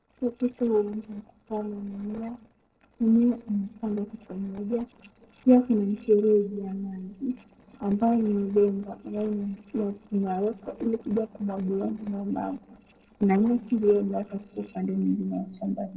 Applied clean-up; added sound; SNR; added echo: neural separator model SepFormer DNS4.